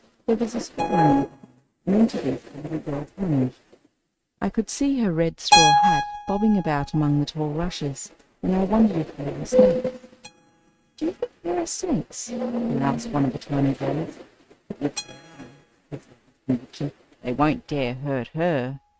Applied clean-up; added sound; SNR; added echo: neural mask model RNNoise.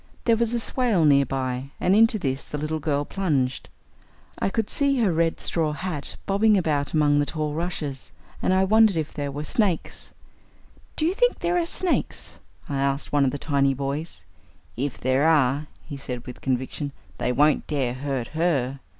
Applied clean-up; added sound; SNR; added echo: none; none; none; none.